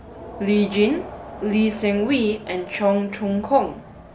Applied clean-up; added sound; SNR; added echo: none; Crowd; 16 dB; none.